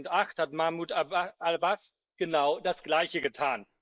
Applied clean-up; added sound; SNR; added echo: neural mask model Resemble Enhance denoiser.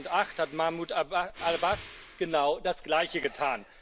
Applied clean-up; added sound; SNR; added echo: none; Breathing; 17 dB; none.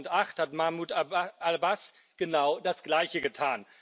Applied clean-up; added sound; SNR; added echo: none; none; none; none.